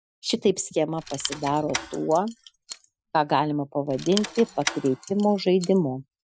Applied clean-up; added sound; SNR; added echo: classical method Wiener filter.